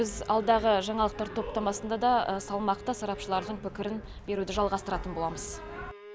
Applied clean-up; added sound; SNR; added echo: none; Bowed string instrument; 17 dB; none.